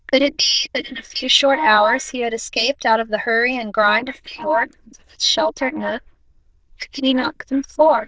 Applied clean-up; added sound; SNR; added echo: neural diffusion model UNIVERSE++.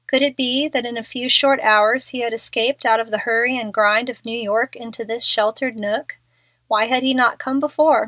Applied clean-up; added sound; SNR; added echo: none; none; none; none.